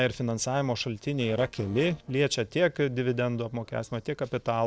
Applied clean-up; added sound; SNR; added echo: neural separator model SepFormer DNS4.